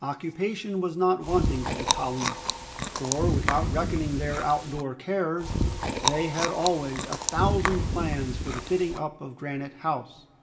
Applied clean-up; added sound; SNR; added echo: none; Chewing, mastication; 0 dB; reverberation time 2.5 s.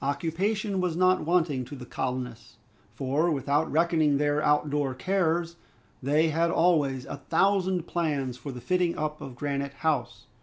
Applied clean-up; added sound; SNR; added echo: none; none; none; none.